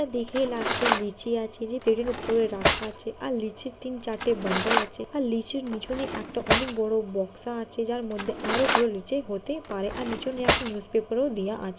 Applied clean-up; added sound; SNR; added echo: none; Cutlery, silverware; 1 dB; none.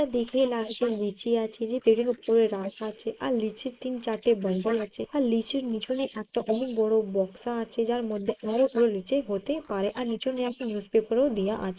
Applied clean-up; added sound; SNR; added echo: neural mask model Resemble Enhance denoiser.